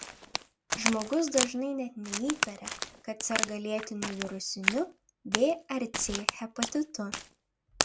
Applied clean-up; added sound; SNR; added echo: none; Crack; 2 dB; none.